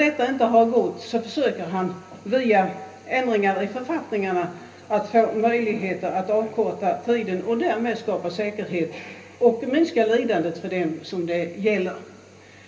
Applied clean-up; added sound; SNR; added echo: none; none; none; reverberation time 0.3 s.